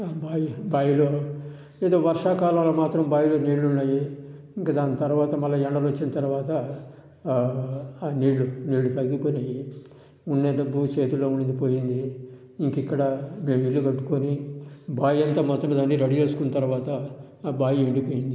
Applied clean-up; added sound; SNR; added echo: none; none; none; none.